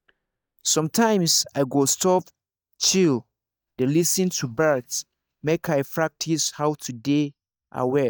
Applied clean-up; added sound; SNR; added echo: neural mask model DeepFilterNet 3.